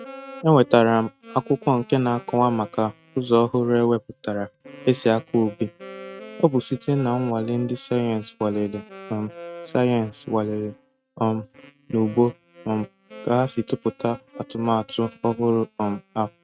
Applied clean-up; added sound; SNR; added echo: neural mask model RNNoise.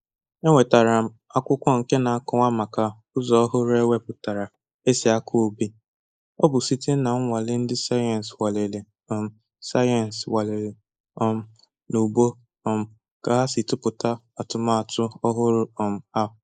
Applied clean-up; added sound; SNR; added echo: neural mask model Resemble Enhance denoiser.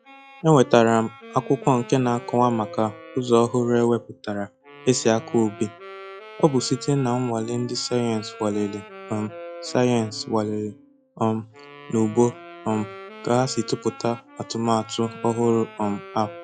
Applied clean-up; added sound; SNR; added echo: classical method log-MMSE.